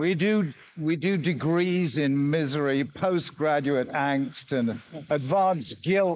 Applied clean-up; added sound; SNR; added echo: neural mask model Resemble Enhance denoiser.